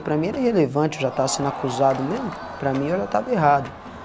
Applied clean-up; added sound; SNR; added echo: none; Crowd; 12 dB; none.